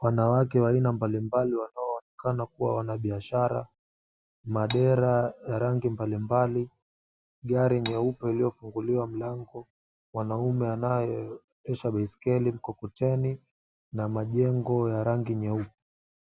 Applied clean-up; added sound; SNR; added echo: none; Cutlery, silverware; 13 dB; none.